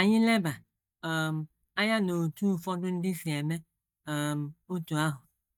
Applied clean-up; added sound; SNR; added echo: neural mask model DeepFilterNet 3.